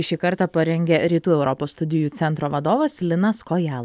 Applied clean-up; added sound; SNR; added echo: none; none; none; none.